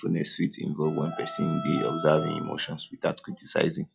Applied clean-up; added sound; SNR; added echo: classical method log-MMSE.